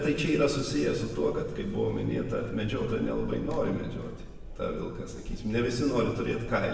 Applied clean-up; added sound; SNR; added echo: none; Chatter; 11 dB; reverberation time 1.0 s.